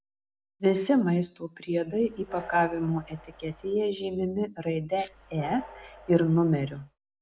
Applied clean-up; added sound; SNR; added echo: none; Train; 19 dB; none.